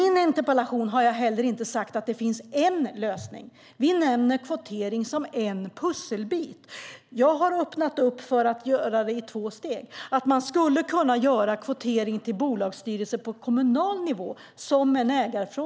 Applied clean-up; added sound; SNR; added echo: none; none; none; none.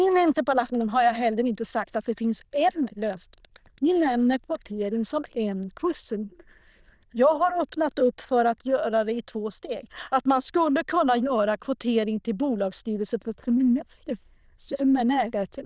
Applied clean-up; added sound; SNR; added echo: neural diffusion model UNIVERSE++.